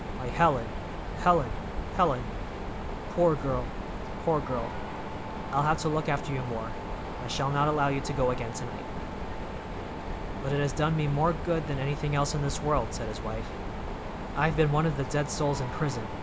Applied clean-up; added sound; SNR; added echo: none; Mechanisms; 5 dB; none.